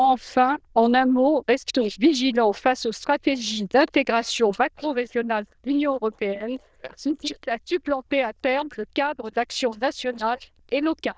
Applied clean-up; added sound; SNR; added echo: neural diffusion model UNIVERSE++.